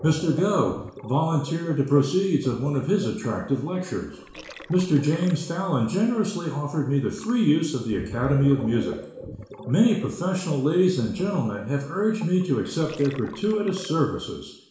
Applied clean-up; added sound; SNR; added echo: none; Gurgling; 18 dB; reverberation time 0.7 s.